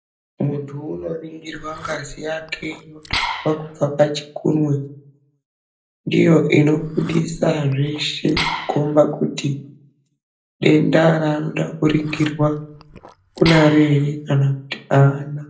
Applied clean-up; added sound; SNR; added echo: none; Liquid; 11 dB; reverberation time 0.5 s.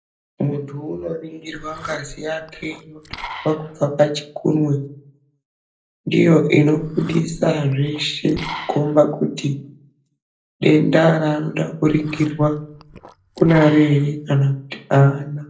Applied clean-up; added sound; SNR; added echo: neural separator model SepFormer DNS4.